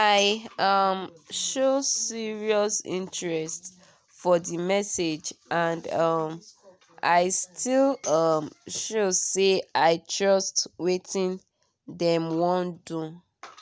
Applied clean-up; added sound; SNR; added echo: none; Tambourine; 19 dB; none.